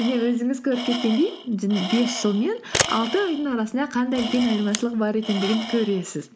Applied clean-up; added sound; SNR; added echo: none; Tools + Camera; 9 dB; none.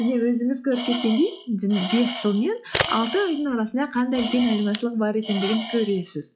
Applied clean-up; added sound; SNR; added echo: classical method log-MMSE.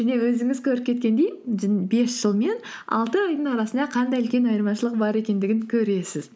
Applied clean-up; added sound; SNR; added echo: none; none; none; none.